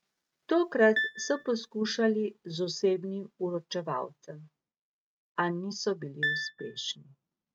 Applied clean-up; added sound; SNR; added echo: neural mask model RNNoise.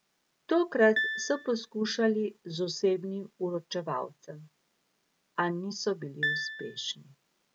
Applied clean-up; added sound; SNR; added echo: none; Piano; 4 dB; none.